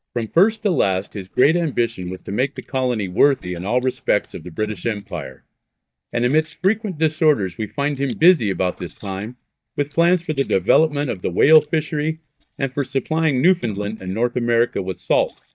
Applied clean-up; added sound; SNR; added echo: neural mask model DeepFilterNet 3.